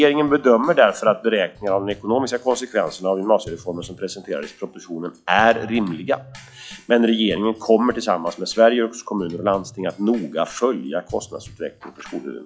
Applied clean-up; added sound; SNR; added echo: classical method log-MMSE.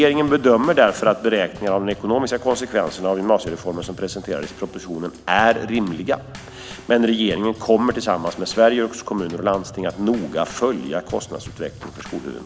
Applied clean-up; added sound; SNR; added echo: none; Bass drum / Snare drum / Drum kit; 19 dB; none.